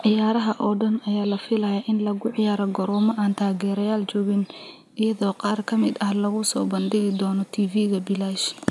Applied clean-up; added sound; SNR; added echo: none; none; none; none.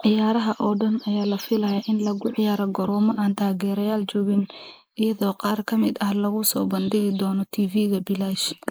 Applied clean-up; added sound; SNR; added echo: neural mask model Resemble Enhance denoiser.